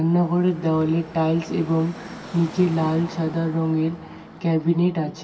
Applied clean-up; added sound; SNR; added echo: none; Car passing by / Traffic noise, roadway noise; 18 dB; reverberation time 2.2 s.